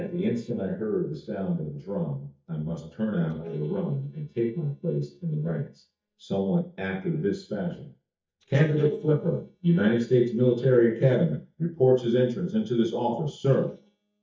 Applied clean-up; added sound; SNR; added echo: neural mask model DeepFilterNet 3.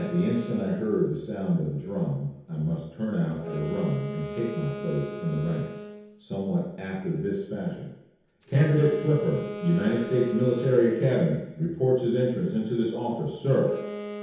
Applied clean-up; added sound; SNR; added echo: none; Wind instrument, woodwind instrument; 13 dB; reverberation time 0.9 s.